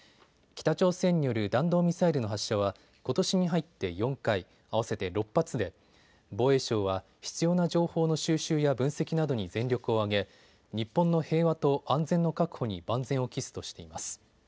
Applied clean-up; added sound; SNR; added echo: none; none; none; none.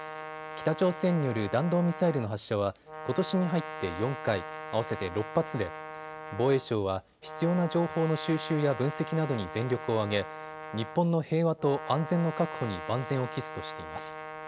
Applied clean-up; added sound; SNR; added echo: none; Brass instrument; 11 dB; none.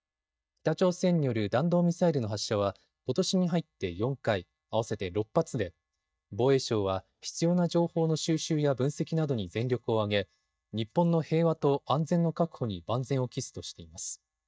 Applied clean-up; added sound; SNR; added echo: neural mask model DeepFilterNet 3.